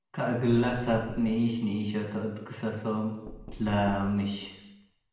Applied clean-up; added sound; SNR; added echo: none; Knock; 16 dB; reverberation time 1.0 s.